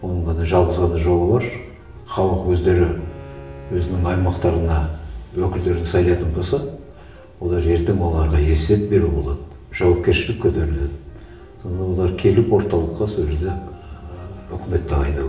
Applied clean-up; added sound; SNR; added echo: none; Bowed string instrument; 19 dB; reverberation time 0.7 s.